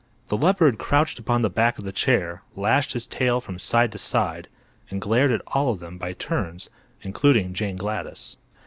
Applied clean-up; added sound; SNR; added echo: none; none; none; none.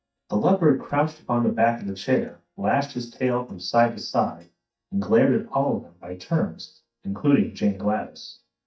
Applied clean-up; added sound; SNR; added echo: neural mask model DeepFilterNet 3.